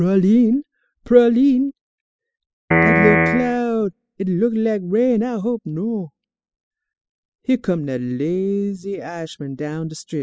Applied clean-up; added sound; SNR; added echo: classical method spectral subtraction.